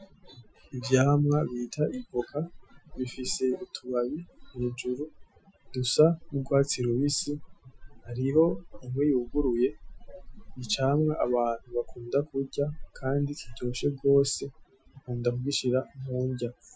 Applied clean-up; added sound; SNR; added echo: classical method Wiener filter.